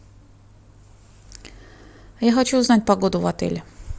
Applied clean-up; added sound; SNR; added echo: none; none; none; none.